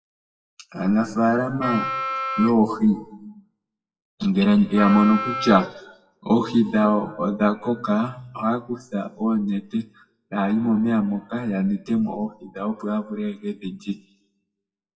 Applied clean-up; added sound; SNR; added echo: classical method WPE with log-MMSE.